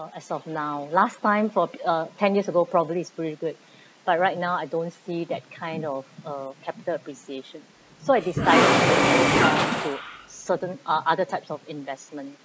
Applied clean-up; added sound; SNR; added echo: none; Engine / Mechanisms; -4 dB; none.